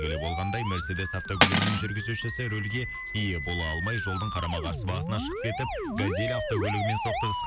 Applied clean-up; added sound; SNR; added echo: none; Cutlery, silverware + Musical instrument; 0 dB; none.